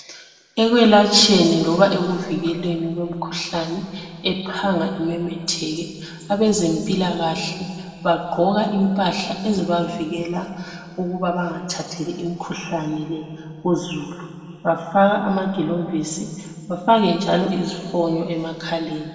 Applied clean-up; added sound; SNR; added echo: none; none; none; reverberation time 2.0 s.